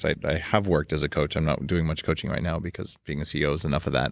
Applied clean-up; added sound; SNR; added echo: none; none; none; none.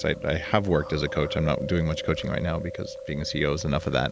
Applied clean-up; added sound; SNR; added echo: none; Chewing, mastication; 11 dB; none.